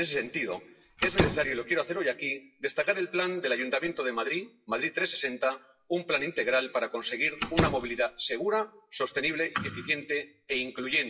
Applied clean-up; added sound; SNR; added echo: classical method WPE with log-MMSE.